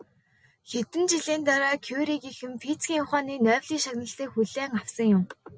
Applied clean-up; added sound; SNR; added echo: none; none; none; none.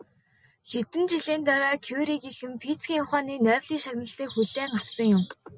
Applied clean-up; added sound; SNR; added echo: none; Bird vocalization, bird call, bird song; 15 dB; none.